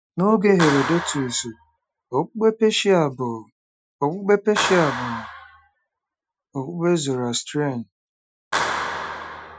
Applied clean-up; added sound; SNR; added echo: classical method Wiener filter.